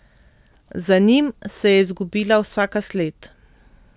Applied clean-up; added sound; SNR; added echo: none; none; none; none.